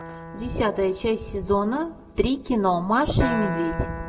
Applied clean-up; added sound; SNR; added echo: none; Acoustic guitar; 11 dB; reverberation time 0.3 s.